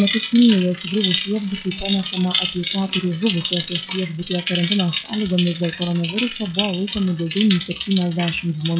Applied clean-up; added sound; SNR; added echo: classical method log-MMSE.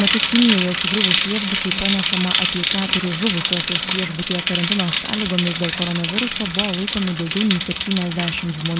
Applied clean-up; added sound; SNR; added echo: none; Bicycle; 0 dB; none.